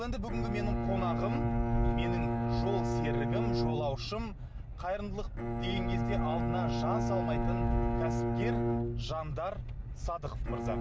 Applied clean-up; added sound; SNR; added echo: none; Bowed string instrument; -1 dB; none.